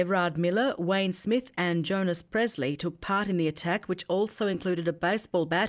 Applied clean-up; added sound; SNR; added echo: none; none; none; none.